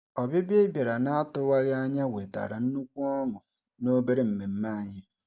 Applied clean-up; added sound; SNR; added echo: none; none; none; none.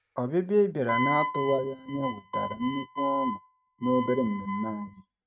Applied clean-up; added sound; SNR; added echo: neural mask model RNNoise.